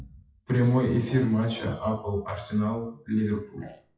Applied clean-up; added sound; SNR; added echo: classical method WPE with log-MMSE.